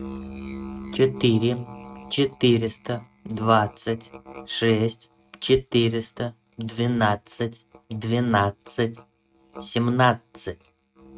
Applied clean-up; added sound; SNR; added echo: neural mask model RNNoise.